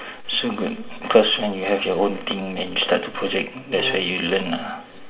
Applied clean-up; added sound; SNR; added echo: none; Brass instrument; 11 dB; reverberation time 0.8 s.